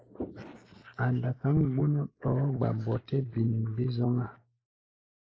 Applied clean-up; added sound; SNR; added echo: neural mask model Resemble Enhance denoiser.